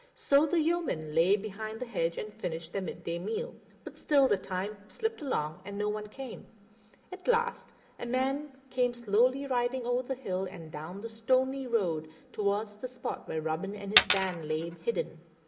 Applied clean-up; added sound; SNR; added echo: none; Coin (dropping); -2 dB; reverberation time 1.7 s.